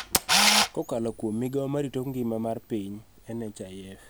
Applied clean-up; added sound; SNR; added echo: none; Camera; -2 dB; none.